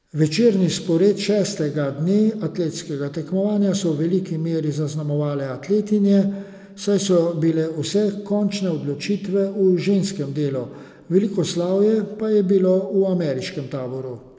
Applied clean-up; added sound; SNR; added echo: none; none; none; none.